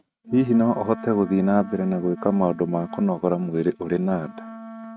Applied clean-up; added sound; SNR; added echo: neural mask model RNNoise.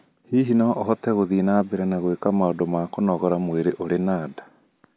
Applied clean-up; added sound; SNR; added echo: none; none; none; none.